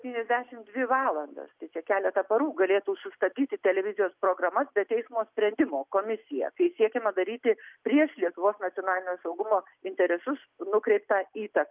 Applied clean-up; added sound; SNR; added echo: none; none; none; none.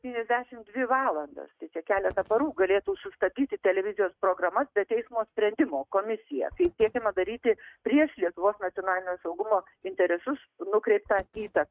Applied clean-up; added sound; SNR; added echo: neural mask model RNNoise.